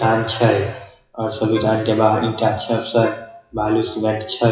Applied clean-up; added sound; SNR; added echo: classical method WPE with log-MMSE.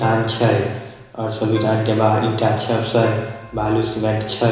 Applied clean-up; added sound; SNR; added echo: none; Keyboard (musical); 20 dB; reverberation time 1.0 s.